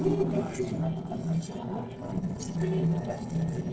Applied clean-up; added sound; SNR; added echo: neural separator model SepFormer DNS4.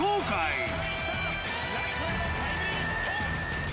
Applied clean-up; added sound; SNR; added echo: none; none; none; none.